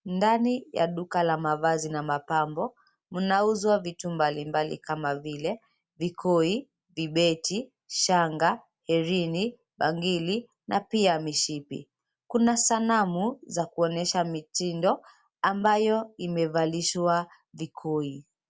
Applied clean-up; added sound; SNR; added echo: none; none; none; none.